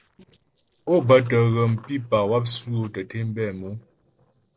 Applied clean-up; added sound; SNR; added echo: neural separator model SepFormer DNS4.